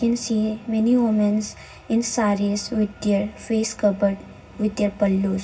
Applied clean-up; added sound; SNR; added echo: none; none; none; reverberation time 0.4 s.